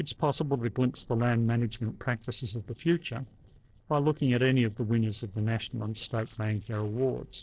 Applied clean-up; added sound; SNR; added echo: neural separator model SepFormer DNS4.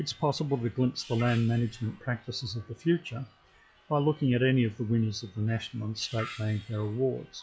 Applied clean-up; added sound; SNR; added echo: classical method log-MMSE.